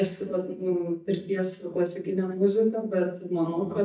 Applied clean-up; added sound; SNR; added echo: neural mask model DeepFilterNet 3.